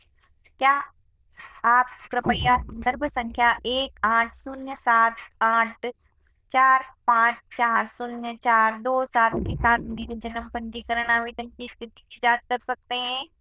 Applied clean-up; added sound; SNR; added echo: neural diffusion model UNIVERSE++.